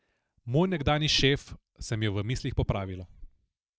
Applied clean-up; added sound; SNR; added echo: neural mask model DeepFilterNet 3.